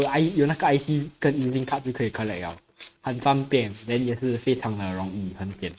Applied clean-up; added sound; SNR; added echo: neural mask model RNNoise.